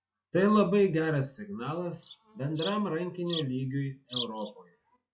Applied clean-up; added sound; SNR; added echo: classical method log-MMSE.